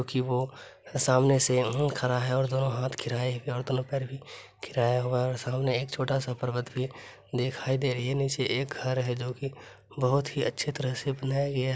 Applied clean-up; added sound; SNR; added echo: none; none; none; none.